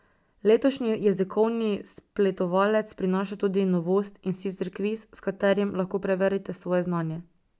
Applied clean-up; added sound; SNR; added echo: none; none; none; none.